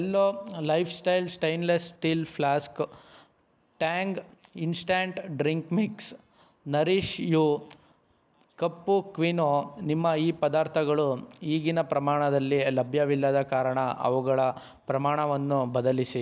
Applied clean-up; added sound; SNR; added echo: none; none; none; none.